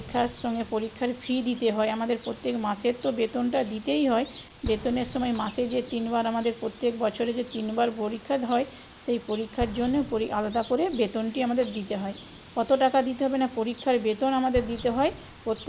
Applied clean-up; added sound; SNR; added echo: none; Bird + Explosion; 16 dB; none.